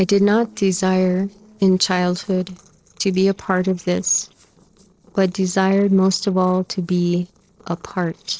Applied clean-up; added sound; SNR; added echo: neural separator model SepFormer DNS4.